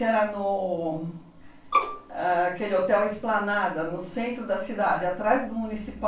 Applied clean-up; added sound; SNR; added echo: none; Bowed string instrument; 2 dB; reverberation time 0.3 s.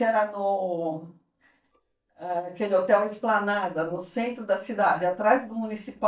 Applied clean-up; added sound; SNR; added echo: neural mask model DeepFilterNet 3.